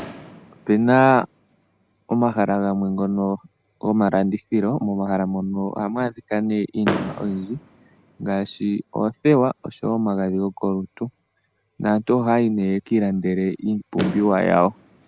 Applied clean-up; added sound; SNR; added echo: none; Fireworks; 16 dB; none.